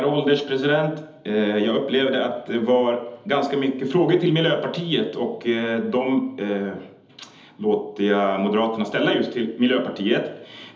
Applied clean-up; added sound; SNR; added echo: none; none; none; reverberation time 1.2 s.